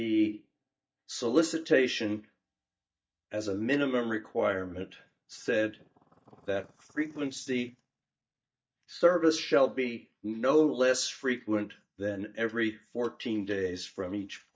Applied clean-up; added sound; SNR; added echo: neural mask model DeepFilterNet 3.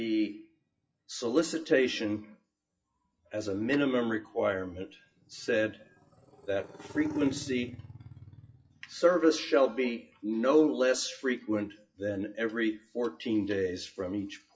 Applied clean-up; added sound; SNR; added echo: classical method WPE with log-MMSE.